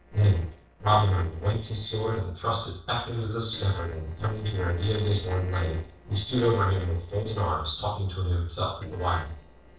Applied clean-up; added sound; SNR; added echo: neural separator model SepFormer DNS4.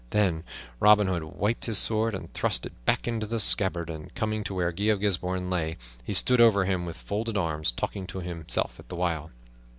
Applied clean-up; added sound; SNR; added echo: none; none; none; none.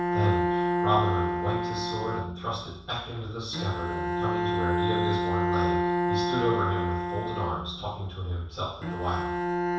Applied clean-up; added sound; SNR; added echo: none; Bowed string instrument; -2 dB; reverberation time 0.7 s.